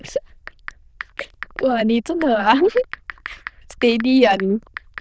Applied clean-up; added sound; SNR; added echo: neural diffusion model UNIVERSE++.